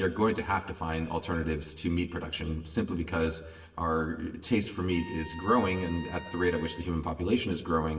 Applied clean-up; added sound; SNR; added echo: none; Trumpet; 16 dB; reverberation time 0.9 s.